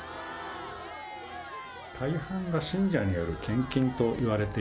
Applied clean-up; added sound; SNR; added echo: none; Crowd; 12 dB; none.